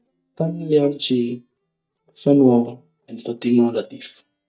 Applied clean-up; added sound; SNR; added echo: neural mask model DeepFilterNet 3.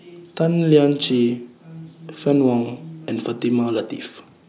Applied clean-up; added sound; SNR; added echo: none; none; none; none.